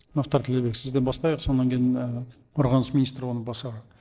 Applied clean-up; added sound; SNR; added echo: neural separator model SepFormer DNS4.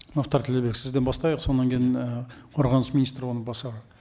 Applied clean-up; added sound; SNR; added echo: none; none; none; none.